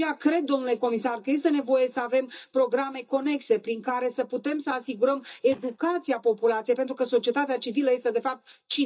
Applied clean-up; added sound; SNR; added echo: neural mask model DeepFilterNet 3.